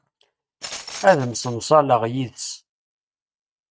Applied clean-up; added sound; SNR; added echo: neural mask model RNNoise.